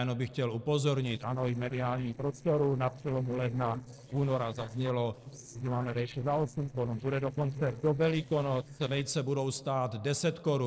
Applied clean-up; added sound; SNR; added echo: neural separator model SepFormer DNS4.